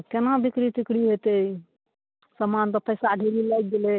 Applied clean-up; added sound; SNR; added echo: none; none; none; none.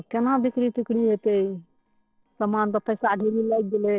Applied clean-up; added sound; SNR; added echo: neural separator model SepFormer DNS4.